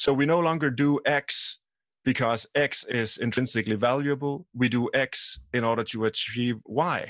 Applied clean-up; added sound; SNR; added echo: none; none; none; none.